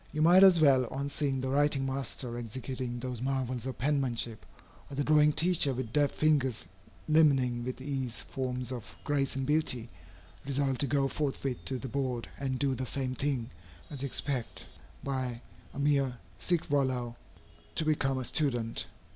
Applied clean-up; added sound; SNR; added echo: none; none; none; none.